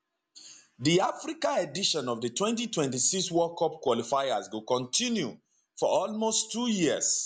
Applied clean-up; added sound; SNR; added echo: none; none; none; none.